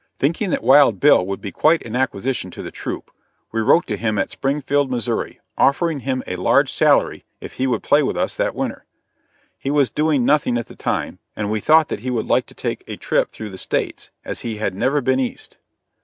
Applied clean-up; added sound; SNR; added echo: none; none; none; none.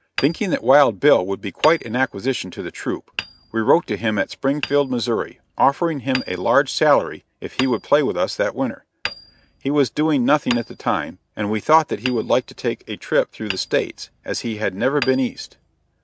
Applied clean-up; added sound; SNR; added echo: none; Hammer; 16 dB; none.